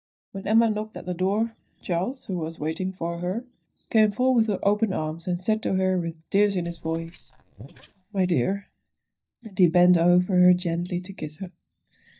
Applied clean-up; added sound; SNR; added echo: neural mask model DeepFilterNet 3.